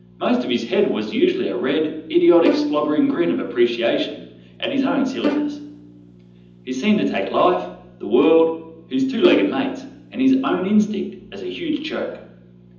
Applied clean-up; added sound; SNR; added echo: none; Bowed string instrument; 8 dB; reverberation time 0.8 s.